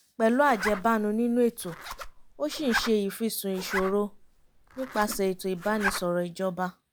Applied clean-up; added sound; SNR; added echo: none; Zipper (clothing); 9 dB; none.